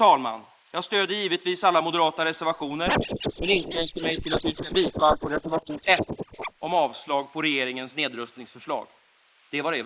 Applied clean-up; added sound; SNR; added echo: neural mask model Resemble Enhance denoiser.